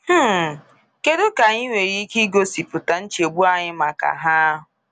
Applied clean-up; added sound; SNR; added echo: none; none; none; none.